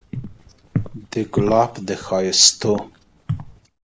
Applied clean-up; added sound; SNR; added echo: none; Walk, footsteps; 8 dB; none.